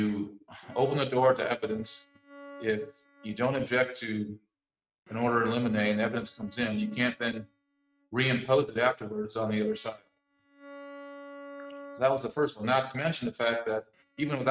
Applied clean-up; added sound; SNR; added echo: neural mask model RNNoise.